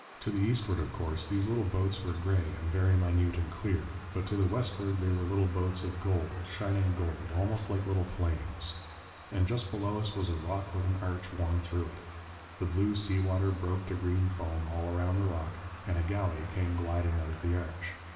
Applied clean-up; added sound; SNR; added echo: none; Cricket; 18 dB; reverberation time 2.1 s.